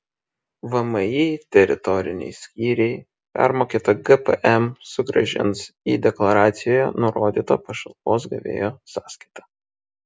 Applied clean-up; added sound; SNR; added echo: none; none; none; none.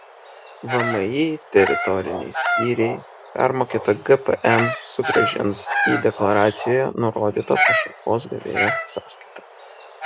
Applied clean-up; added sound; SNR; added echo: none; Bird vocalization, bird call, bird song; 4 dB; none.